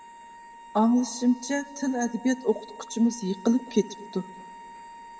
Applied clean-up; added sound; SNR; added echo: none; Wind instrument, woodwind instrument; 18 dB; reverberation time 1.4 s.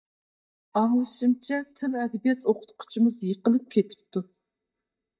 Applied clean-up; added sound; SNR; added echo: neural mask model DeepFilterNet 3.